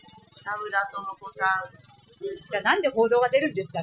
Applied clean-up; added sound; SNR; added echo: classical method Wiener filter.